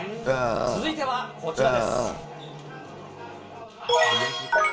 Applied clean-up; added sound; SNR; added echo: none; Burping, eructation; -2 dB; reverberation time 0.2 s.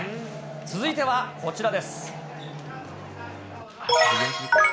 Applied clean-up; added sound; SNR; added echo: none; none; none; none.